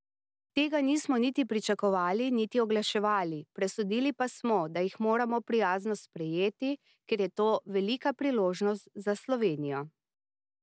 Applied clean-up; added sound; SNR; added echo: none; none; none; none.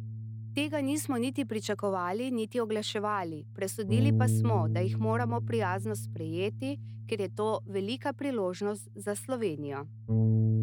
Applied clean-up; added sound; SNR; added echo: none; Bass guitar; 0 dB; none.